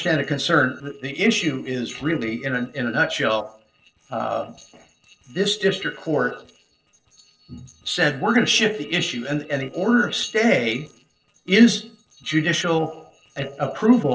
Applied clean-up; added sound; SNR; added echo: neural separator model SepFormer DNS4.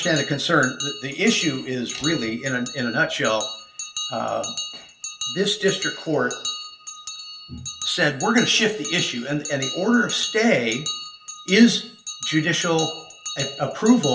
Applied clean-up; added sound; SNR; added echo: none; Bell; 10 dB; reverberation time 0.2 s.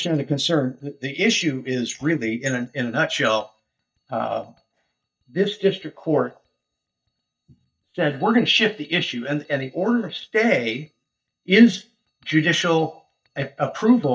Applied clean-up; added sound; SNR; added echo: neural mask model DeepFilterNet 3.